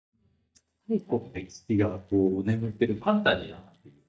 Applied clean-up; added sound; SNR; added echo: neural mask model DeepFilterNet 3.